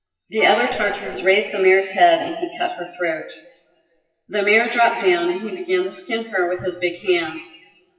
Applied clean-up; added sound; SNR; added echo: classical method WPE with log-MMSE.